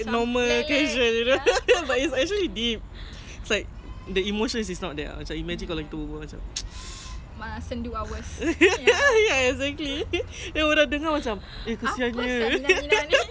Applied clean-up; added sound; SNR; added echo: none; none; none; none.